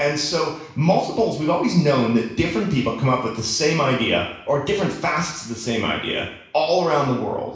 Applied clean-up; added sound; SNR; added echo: none; none; none; reverberation time 0.7 s.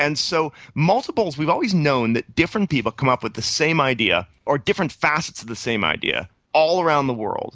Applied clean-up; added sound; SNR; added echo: none; none; none; none.